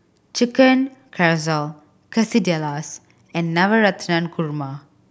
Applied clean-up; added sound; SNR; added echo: none; none; none; none.